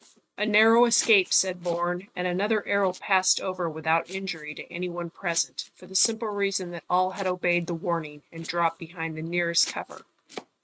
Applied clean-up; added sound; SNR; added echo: neural mask model RNNoise.